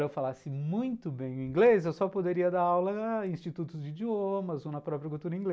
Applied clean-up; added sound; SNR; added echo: none; none; none; none.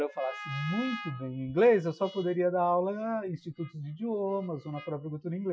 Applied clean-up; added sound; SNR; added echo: classical method Wiener filter.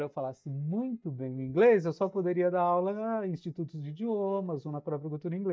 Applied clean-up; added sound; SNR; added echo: neural mask model DeepFilterNet 3.